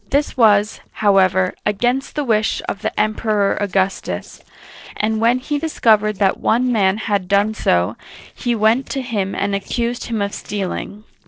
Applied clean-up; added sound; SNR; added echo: neural separator model SepFormer DNS4.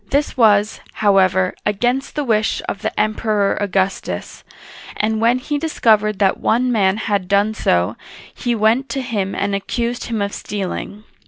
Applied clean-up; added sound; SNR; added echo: none; none; none; none.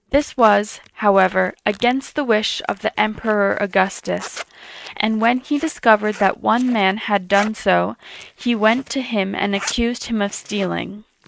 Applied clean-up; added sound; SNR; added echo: neural mask model RNNoise.